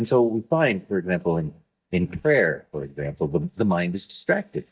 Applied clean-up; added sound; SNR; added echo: neural mask model DeepFilterNet 3.